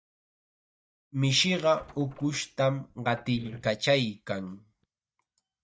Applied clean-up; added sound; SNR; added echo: neural mask model DeepFilterNet 3.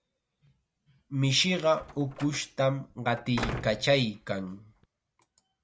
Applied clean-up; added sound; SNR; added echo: none; Slam; 12 dB; none.